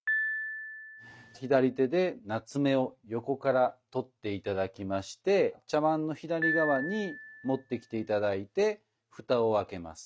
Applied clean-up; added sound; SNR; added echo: neural mask model RNNoise.